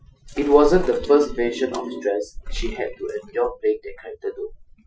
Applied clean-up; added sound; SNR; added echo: classical method Wiener filter.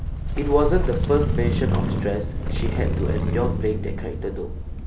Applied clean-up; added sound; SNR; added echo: none; Bird + Motorcycle / Crow; -3 dB; none.